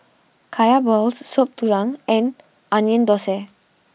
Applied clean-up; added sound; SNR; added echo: none; none; none; none.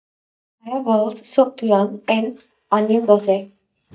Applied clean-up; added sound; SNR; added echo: neural mask model DeepFilterNet 3.